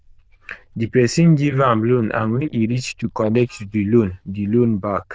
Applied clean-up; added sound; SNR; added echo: neural diffusion model UNIVERSE++.